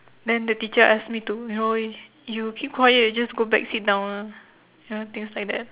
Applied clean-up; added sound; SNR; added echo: none; none; none; none.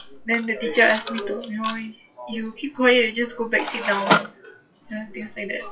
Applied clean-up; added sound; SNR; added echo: classical method WPE with log-MMSE.